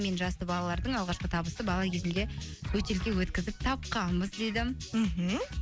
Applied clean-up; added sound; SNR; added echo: none; none; none; none.